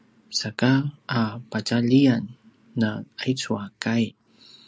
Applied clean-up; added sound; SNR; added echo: none; none; none; none.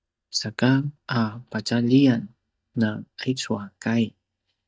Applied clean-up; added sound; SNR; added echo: neural mask model DeepFilterNet 3.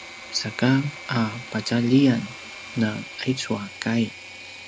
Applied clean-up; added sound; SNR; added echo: none; Engine / Mechanisms; 15 dB; none.